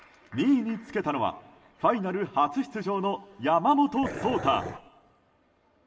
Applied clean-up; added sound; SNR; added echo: none; Dog; 8 dB; reverberation time 1.2 s.